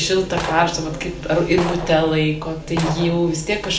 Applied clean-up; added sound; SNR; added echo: none; Gunshot, gunfire; 12 dB; reverberation time 0.4 s.